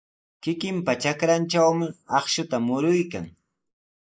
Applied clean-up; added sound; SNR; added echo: neural mask model Resemble Enhance denoiser.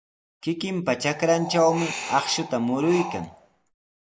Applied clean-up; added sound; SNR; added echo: none; Wind; 9 dB; none.